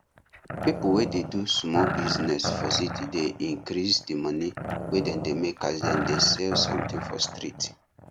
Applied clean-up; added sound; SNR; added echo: none; Growling; 5 dB; none.